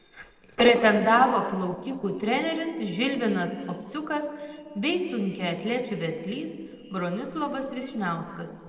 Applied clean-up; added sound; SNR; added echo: neural separator model SepFormer DNS4.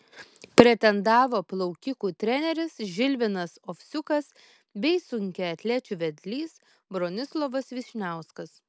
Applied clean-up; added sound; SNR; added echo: none; none; none; none.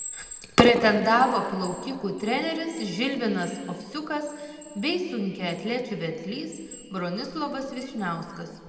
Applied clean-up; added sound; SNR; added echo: none; Chime; 19 dB; reverberation time 2.1 s.